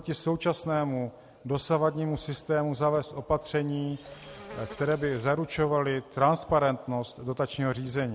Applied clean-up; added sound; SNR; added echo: none; Insect; 17 dB; none.